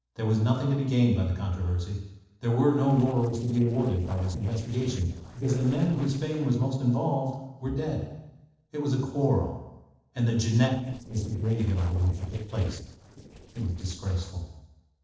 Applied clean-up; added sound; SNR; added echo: neural separator model SepFormer DNS4.